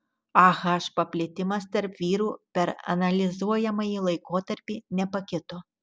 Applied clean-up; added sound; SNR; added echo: none; none; none; none.